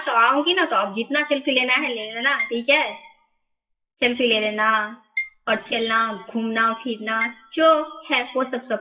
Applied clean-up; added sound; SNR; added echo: classical method WPE with log-MMSE.